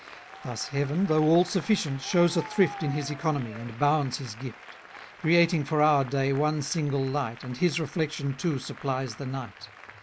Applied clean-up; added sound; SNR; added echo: none; Applause; 17 dB; none.